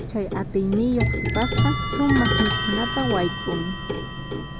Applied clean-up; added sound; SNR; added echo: none; Clock; 0 dB; none.